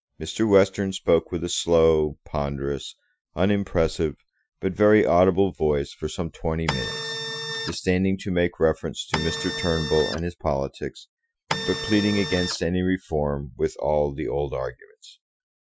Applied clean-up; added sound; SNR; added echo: classical method Wiener filter.